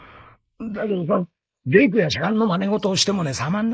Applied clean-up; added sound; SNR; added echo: neural mask model Resemble Enhance denoiser.